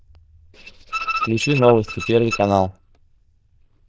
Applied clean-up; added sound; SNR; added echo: neural diffusion model UNIVERSE++.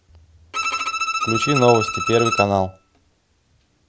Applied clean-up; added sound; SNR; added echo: none; Bowed string instrument; 2 dB; none.